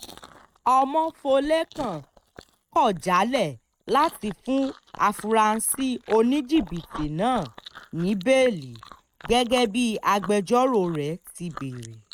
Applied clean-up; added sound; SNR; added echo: neural mask model RNNoise.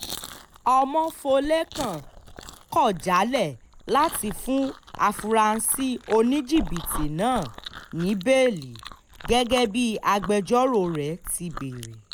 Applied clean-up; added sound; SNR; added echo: none; Chewing, mastication; 14 dB; none.